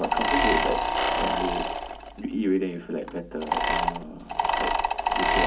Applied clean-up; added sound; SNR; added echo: none; Mechanisms; -5 dB; reverberation time 0.4 s.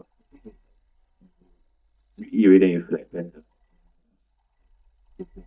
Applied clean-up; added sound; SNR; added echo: neural mask model DeepFilterNet 3.